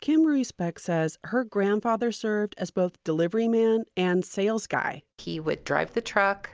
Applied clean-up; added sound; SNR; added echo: none; none; none; none.